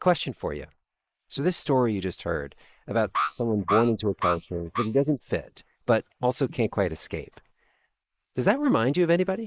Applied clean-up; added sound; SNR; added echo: neural mask model Resemble Enhance denoiser.